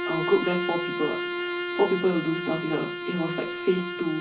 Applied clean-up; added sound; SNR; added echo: none; Bowed string instrument; 3 dB; reverberation time 0.5 s.